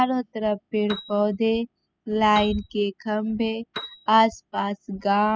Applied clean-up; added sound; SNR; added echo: classical method spectral subtraction.